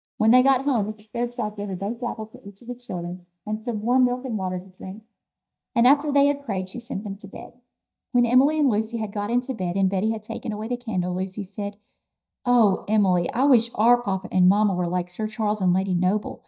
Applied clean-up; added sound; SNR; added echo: neural mask model DeepFilterNet 3.